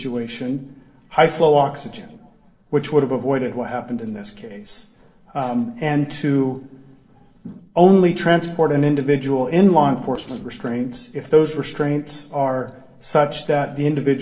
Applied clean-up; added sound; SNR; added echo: neural separator model SepFormer DNS4.